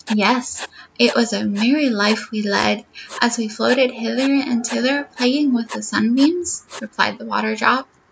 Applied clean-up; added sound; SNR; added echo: none; Writing; 18 dB; none.